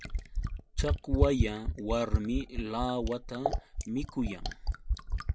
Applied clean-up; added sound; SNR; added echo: none; Fill (with liquid); -2 dB; none.